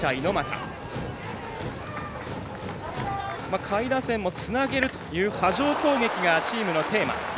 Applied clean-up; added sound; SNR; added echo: none; none; none; none.